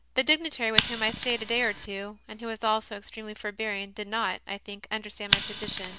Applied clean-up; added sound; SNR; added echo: none; Scissors; 4 dB; none.